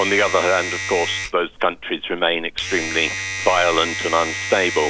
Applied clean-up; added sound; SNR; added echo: none; Domestic sounds, home sounds; 7 dB; none.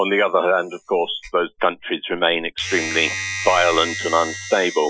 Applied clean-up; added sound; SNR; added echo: classical method Wiener filter.